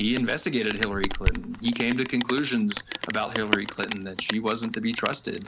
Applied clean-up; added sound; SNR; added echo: none; Rain; 4 dB; none.